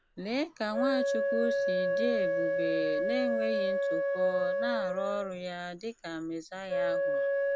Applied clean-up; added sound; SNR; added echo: none; Wind instrument, woodwind instrument; -5 dB; none.